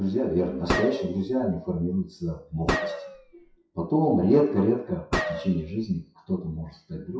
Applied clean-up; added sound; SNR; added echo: classical method WPE with log-MMSE.